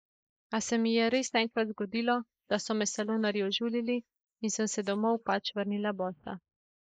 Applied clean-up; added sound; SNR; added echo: neural mask model Resemble Enhance denoiser.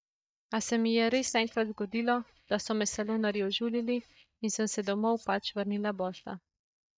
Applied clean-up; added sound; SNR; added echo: neural mask model DeepFilterNet 3.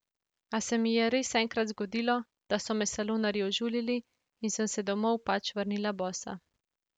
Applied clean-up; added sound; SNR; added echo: none; none; none; none.